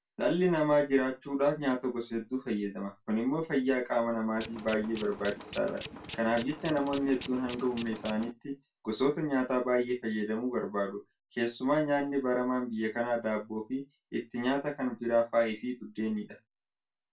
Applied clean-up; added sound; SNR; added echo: none; Tools; 13 dB; reverberation time 0.2 s.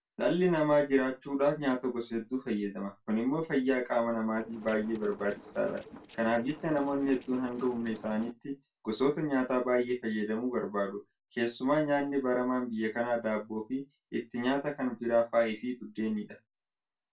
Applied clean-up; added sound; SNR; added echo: neural separator model SepFormer DNS4.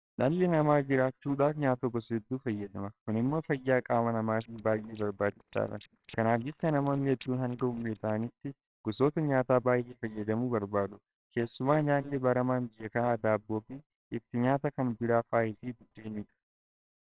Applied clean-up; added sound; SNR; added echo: neural separator model SepFormer WHAMR!.